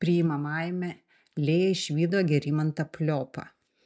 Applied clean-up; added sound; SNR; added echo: none; none; none; none.